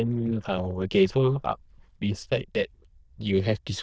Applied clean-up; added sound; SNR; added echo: neural diffusion model UNIVERSE++.